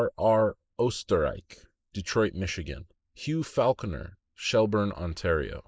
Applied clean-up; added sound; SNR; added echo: neural mask model Resemble Enhance denoiser.